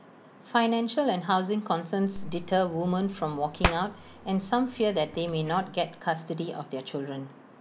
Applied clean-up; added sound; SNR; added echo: none; Hands; 8 dB; none.